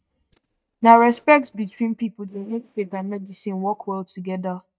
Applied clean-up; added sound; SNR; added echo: neural mask model DeepFilterNet 3.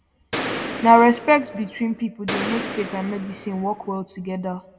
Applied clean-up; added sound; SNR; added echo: none; Gunshot, gunfire; 9 dB; reverberation time 0.2 s.